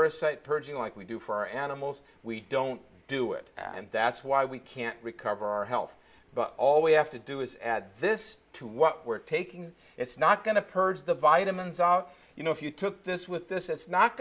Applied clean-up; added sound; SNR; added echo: none; none; none; none.